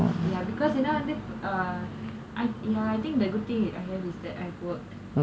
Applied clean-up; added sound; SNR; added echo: none; none; none; none.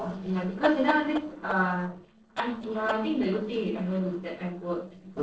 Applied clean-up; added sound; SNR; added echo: neural separator model SepFormer DNS4.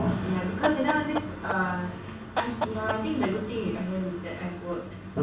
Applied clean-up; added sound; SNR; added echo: none; Chicken, rooster; 6 dB; reverberation time 0.5 s.